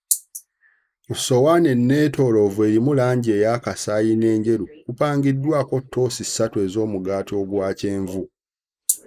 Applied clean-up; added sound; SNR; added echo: neural mask model Resemble Enhance denoiser.